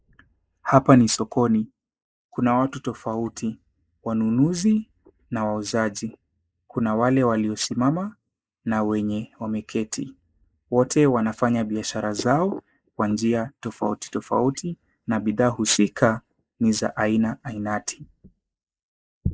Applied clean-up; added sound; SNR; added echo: neural mask model Resemble Enhance denoiser.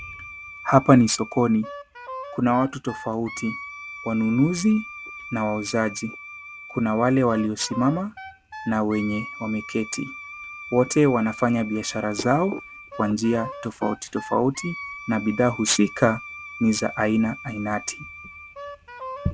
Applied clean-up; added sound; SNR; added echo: none; Wind instrument, woodwind instrument; 14 dB; none.